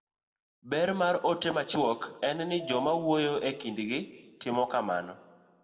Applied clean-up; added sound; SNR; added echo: none; Piano; 15 dB; reverberation time 1.0 s.